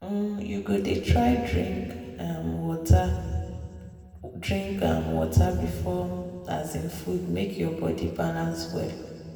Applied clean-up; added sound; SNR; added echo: none; none; none; reverberation time 2.3 s.